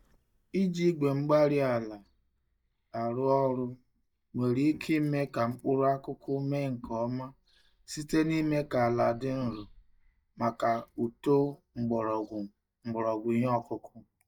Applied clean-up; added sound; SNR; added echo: neural mask model DeepFilterNet 3.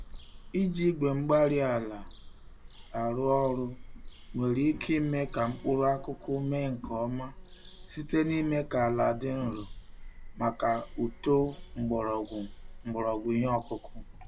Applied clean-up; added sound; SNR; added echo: none; Bird vocalization, bird call, bird song; 14 dB; none.